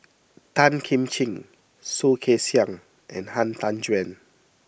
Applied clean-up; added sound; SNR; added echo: none; none; none; none.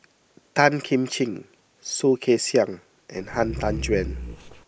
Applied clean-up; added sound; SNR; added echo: none; Growling; 7 dB; none.